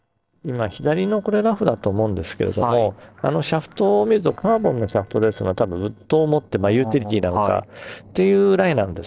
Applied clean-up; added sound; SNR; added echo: neural separator model SepFormer DNS4.